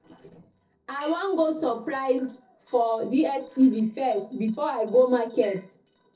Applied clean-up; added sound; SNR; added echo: neural separator model SepFormer DNS4.